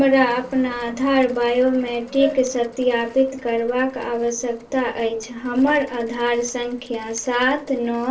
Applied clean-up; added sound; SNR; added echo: neural separator model SepFormer DNS4.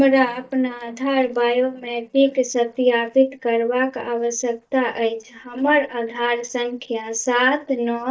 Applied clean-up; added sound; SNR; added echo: neural mask model DeepFilterNet 3.